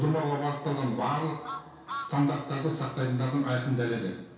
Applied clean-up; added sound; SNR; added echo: none; Truck; 12 dB; reverberation time 0.6 s.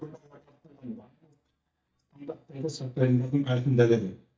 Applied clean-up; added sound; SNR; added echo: neural mask model DeepFilterNet 3.